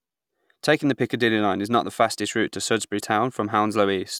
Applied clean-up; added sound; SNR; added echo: none; none; none; none.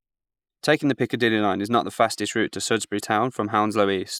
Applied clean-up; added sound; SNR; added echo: neural mask model Resemble Enhance denoiser.